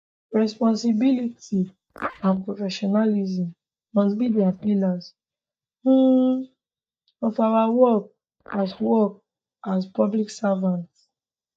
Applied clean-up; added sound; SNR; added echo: neural mask model DeepFilterNet 3.